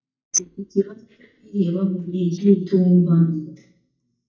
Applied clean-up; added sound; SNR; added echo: neural mask model DeepFilterNet 3.